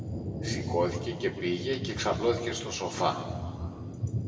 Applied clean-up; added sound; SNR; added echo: none; Thunder; 3 dB; reverberation time 1.8 s.